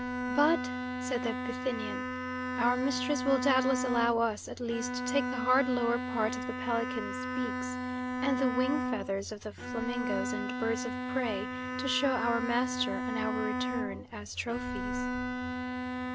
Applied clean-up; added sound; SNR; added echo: none; Bowed string instrument; 2 dB; none.